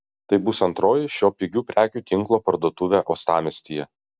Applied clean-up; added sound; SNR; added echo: none; none; none; none.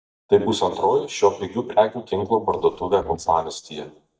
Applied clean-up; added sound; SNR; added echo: neural mask model DeepFilterNet 3.